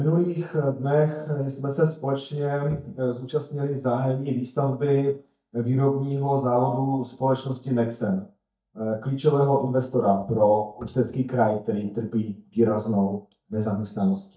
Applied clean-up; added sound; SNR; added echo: neural mask model DeepFilterNet 3.